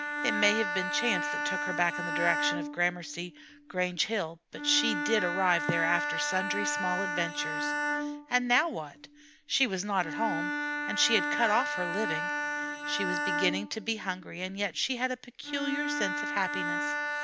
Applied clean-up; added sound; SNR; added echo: none; Bowed string instrument; 2 dB; none.